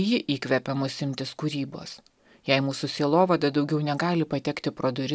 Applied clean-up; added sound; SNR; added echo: none; none; none; none.